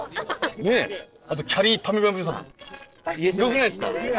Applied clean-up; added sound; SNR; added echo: neural separator model SepFormer DNS4.